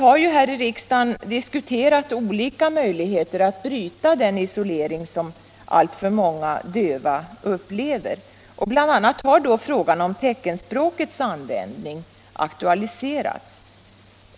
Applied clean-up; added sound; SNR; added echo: none; none; none; none.